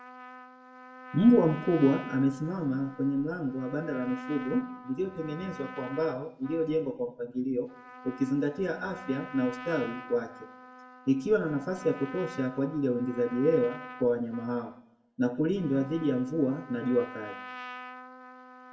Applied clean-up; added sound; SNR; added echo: none; Trumpet; 16 dB; reverberation time 0.6 s.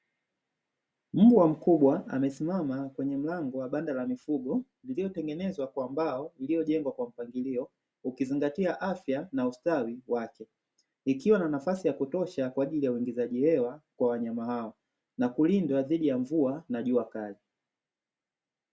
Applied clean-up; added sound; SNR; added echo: none; none; none; none.